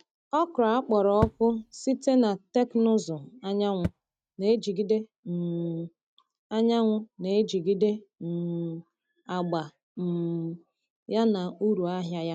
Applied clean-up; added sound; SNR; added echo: neural mask model RNNoise.